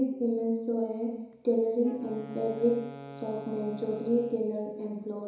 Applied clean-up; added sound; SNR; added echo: none; Wind instrument, woodwind instrument; 17 dB; reverberation time 1.0 s.